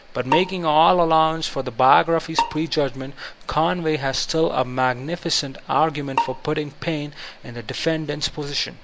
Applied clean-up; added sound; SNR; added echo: none; Bowed string instrument; 10 dB; none.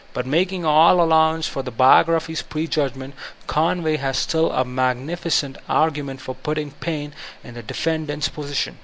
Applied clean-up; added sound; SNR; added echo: none; none; none; none.